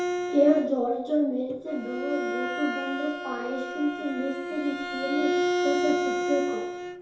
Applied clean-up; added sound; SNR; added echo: none; Bowed string instrument; 2 dB; reverberation time 2.3 s.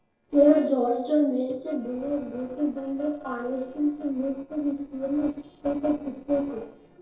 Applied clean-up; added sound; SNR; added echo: neural separator model SepFormer DNS4.